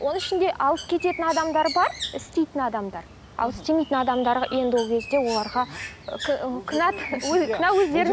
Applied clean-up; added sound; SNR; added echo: none; Bird; 14 dB; none.